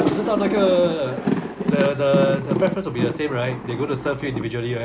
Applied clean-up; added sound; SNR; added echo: none; Thunder; 3 dB; none.